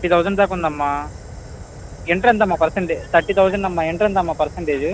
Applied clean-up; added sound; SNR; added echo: none; Fire; 15 dB; none.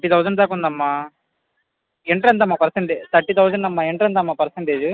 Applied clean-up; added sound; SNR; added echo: none; none; none; none.